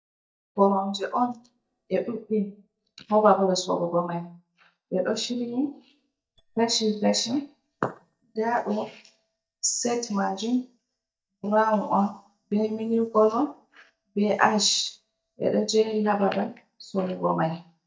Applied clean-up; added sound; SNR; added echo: neural mask model DeepFilterNet 3.